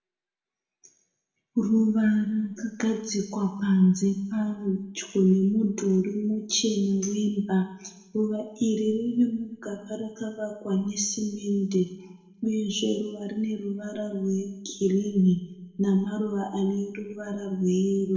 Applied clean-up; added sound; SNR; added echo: none; Tambourine; 19 dB; reverberation time 0.9 s.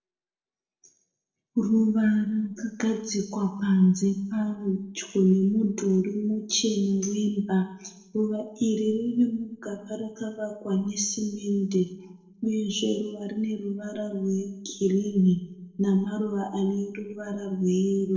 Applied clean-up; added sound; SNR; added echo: neural separator model SepFormer DNS4.